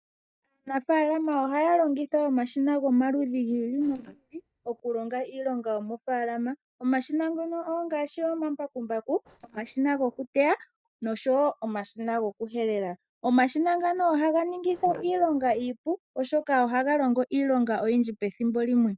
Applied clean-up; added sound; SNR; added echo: neural mask model DeepFilterNet 3.